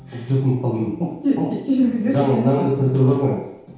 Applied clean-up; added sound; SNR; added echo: none; none; none; reverberation time 0.8 s.